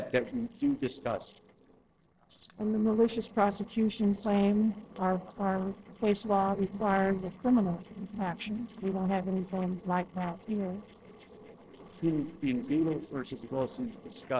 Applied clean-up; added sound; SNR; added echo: neural separator model SepFormer DNS4.